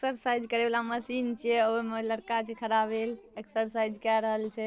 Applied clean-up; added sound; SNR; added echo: neural separator model SepFormer DNS4.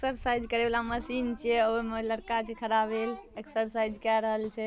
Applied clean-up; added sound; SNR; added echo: none; Run; 20 dB; none.